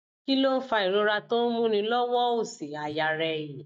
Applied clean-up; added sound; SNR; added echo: neural mask model DeepFilterNet 3.